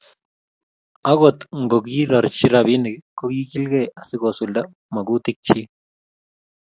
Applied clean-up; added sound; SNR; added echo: none; none; none; none.